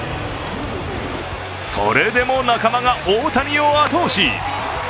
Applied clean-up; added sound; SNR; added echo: none; none; none; none.